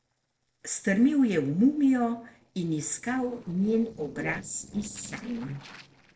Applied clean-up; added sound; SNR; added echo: neural separator model SepFormer DNS4.